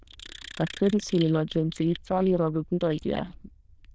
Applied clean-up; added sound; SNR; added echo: neural diffusion model UNIVERSE++.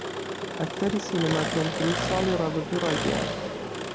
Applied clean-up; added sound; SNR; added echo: none; Engine; 1 dB; none.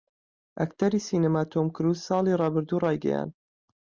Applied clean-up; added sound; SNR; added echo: none; none; none; none.